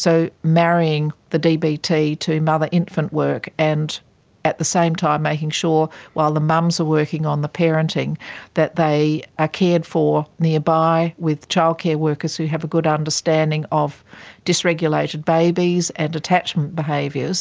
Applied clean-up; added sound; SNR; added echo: none; none; none; none.